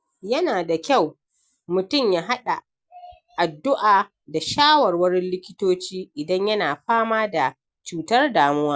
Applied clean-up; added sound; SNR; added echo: none; none; none; none.